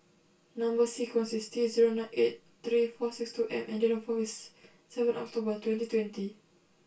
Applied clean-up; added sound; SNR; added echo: none; none; none; reverberation time 0.2 s.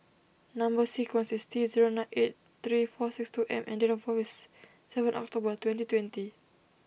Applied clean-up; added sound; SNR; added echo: none; none; none; none.